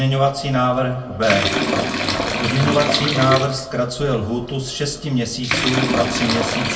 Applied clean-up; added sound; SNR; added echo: none; Bathtub (filling or washing) / Liquid; 2 dB; reverberation time 0.3 s.